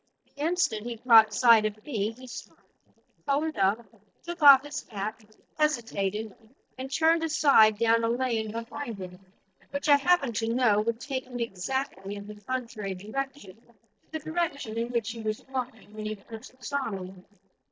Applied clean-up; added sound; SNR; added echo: neural mask model DeepFilterNet 3.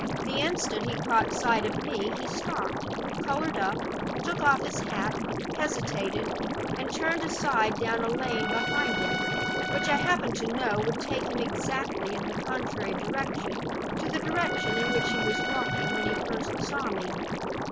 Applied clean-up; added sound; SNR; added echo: none; Trumpet + Liquid; -1 dB; none.